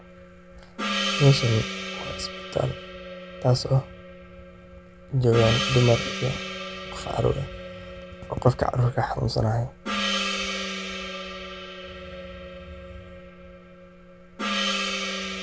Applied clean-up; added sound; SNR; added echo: none; Gong; 5 dB; none.